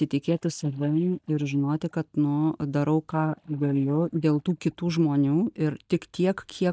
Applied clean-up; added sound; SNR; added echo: neural mask model DeepFilterNet 3.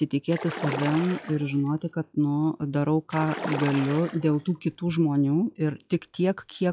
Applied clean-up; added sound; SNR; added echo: classical method log-MMSE.